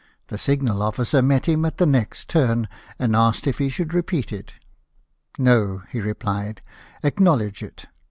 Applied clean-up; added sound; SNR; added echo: none; none; none; none.